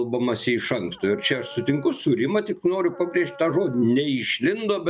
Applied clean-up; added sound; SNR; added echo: none; Dog; 19 dB; none.